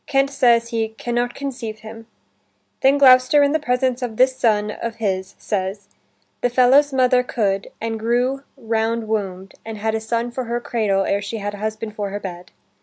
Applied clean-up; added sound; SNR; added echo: none; none; none; none.